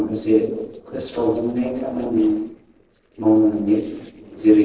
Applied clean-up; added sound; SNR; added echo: neural separator model SepFormer DNS4.